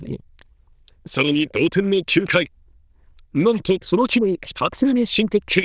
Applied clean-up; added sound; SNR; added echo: neural diffusion model UNIVERSE++.